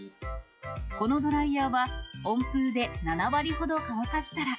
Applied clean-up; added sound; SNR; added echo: classical method log-MMSE.